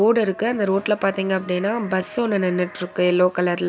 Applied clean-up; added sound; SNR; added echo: none; none; none; none.